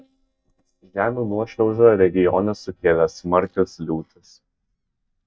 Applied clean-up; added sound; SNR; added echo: neural mask model DeepFilterNet 3.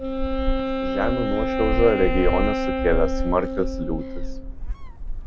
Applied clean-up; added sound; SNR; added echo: none; Wind instrument, woodwind instrument + Gull, seagull; -2 dB; none.